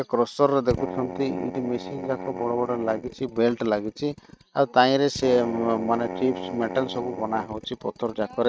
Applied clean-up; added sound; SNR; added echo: neural mask model RNNoise.